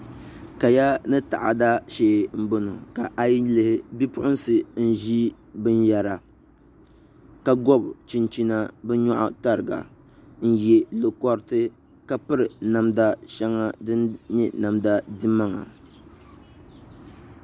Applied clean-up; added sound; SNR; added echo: none; none; none; none.